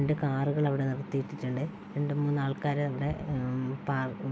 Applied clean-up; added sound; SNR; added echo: none; none; none; none.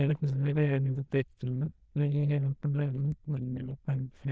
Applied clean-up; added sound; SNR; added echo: neural diffusion model UNIVERSE++.